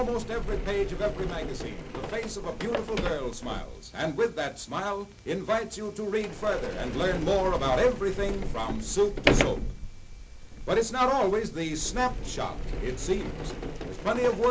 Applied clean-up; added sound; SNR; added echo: none; Sliding door; 4 dB; none.